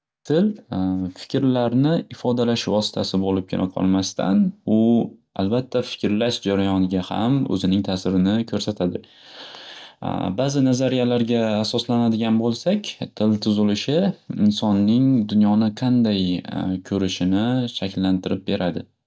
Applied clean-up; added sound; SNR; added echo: none; none; none; none.